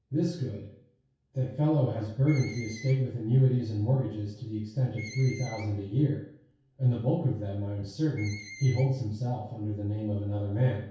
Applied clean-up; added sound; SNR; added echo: none; Screech; 20 dB; reverberation time 0.6 s.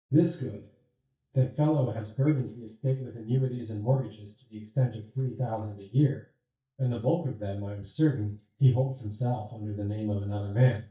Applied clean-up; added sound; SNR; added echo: neural mask model DeepFilterNet 3.